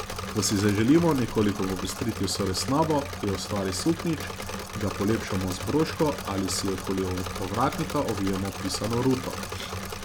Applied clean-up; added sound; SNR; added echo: none; Engine / Mechanisms; 7 dB; none.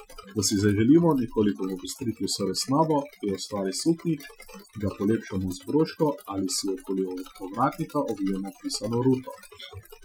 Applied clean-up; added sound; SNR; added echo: classical method Wiener filter.